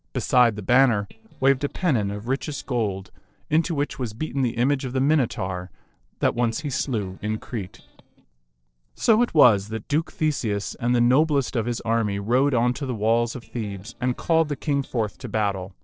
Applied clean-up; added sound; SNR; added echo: neural separator model SepFormer DNS4.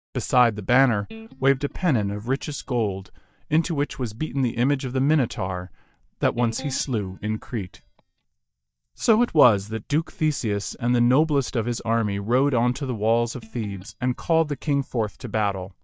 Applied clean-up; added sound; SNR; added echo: neural mask model DeepFilterNet 3.